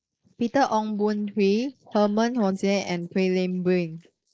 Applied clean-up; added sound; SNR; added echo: neural mask model Resemble Enhance denoiser.